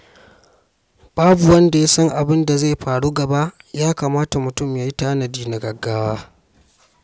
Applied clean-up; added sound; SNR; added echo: none; none; none; none.